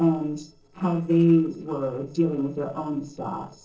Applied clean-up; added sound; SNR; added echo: neural separator model SepFormer DNS4.